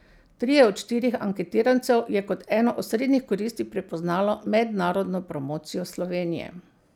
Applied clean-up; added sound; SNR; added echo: none; none; none; none.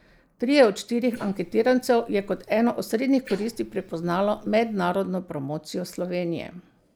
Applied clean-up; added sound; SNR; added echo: neural mask model Resemble Enhance denoiser.